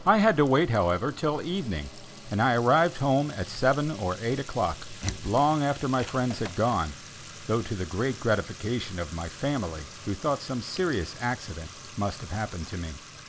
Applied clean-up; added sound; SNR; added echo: none; Door + Fill (with liquid) / Trickle, dribble / Sink (filling or washing); 15 dB; none.